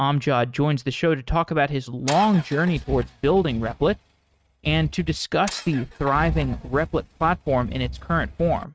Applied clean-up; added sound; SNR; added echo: neural mask model RNNoise.